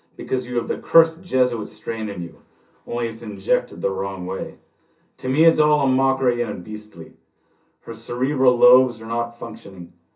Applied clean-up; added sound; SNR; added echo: none; none; none; reverberation time 0.3 s.